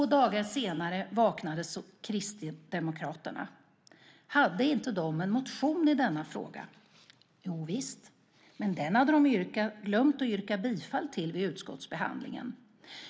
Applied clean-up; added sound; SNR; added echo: none; none; none; none.